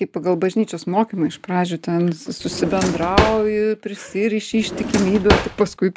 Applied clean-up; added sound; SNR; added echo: none; Drawer open or close; 2 dB; none.